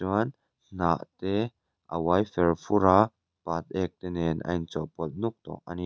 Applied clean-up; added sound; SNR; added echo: none; none; none; none.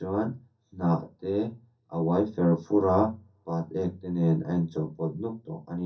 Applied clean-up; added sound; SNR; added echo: none; none; none; reverberation time 0.3 s.